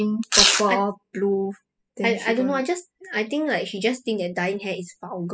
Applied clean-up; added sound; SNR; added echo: classical method spectral subtraction.